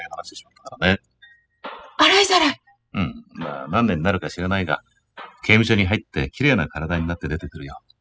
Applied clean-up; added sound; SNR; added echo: classical method spectral subtraction.